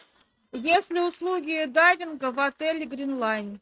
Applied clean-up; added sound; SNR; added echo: neural mask model RNNoise.